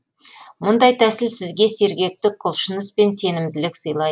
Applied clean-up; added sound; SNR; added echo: none; none; none; none.